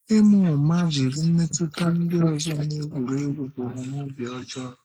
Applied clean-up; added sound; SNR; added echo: neural mask model Resemble Enhance denoiser.